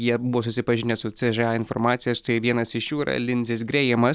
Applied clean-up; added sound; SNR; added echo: none; none; none; none.